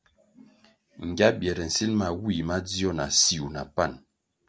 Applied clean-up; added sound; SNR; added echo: none; none; none; none.